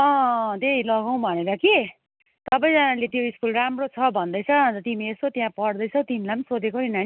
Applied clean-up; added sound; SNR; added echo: none; none; none; none.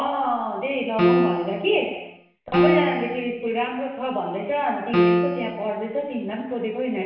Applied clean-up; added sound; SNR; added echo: none; Piano; -2 dB; reverberation time 0.8 s.